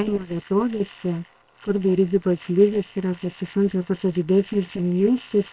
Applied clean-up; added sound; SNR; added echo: neural separator model SepFormer WHAM!.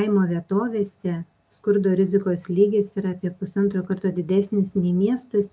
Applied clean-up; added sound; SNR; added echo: none; none; none; none.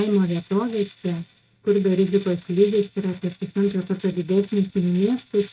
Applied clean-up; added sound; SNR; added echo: neural mask model RNNoise.